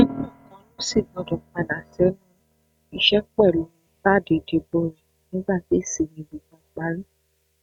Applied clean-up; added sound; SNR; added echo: neural mask model RNNoise.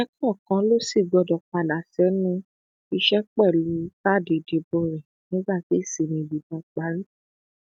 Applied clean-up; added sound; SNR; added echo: none; none; none; none.